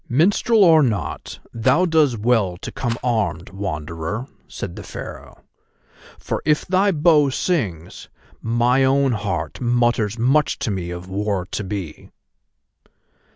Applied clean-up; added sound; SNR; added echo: none; Rattle; 19 dB; none.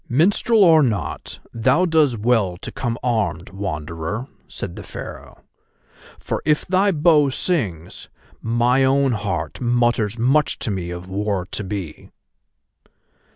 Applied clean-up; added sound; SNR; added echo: none; none; none; none.